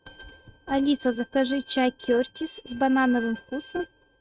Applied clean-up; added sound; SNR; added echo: neural mask model RNNoise.